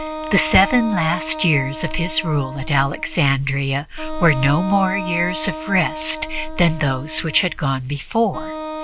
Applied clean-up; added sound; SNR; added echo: none; Wind instrument, woodwind instrument; 11 dB; none.